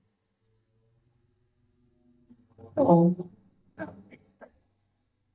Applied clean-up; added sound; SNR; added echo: neural mask model DeepFilterNet 3.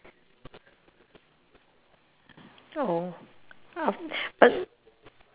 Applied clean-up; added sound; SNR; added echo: none; none; none; none.